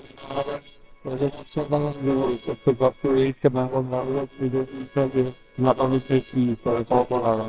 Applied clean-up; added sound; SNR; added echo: neural separator model SepFormer WHAMR!.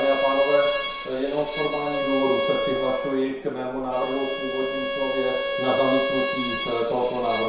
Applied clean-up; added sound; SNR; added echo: none; Bowed string instrument; 2 dB; reverberation time 0.7 s.